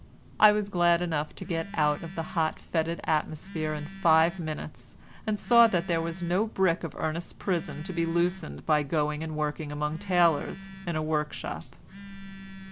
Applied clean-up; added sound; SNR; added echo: none; Telephone; 15 dB; none.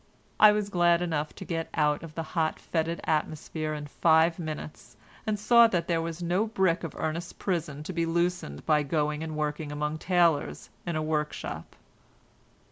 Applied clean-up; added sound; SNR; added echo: none; none; none; none.